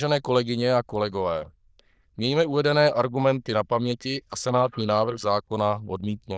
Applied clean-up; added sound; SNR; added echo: neural diffusion model UNIVERSE++.